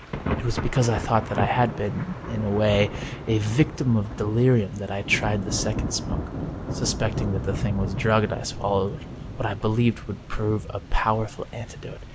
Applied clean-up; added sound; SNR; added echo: none; Thunder / Rain; 7 dB; none.